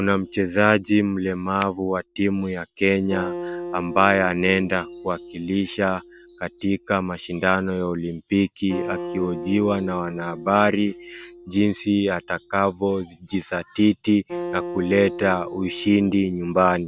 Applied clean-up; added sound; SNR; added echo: none; Acoustic guitar; 13 dB; none.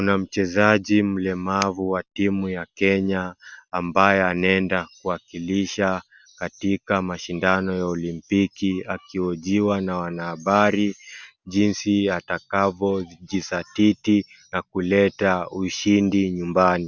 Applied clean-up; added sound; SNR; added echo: none; none; none; none.